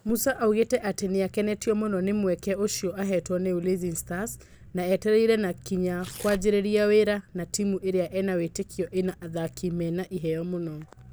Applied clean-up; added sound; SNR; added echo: none; Tearing; 17 dB; none.